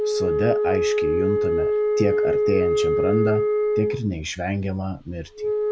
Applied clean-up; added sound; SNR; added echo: none; Wind instrument, woodwind instrument; -5 dB; none.